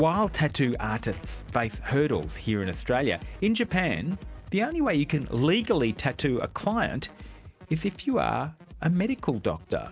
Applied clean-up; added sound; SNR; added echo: none; none; none; none.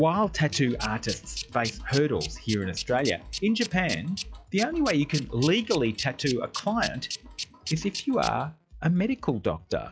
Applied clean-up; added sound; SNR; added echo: classical method log-MMSE.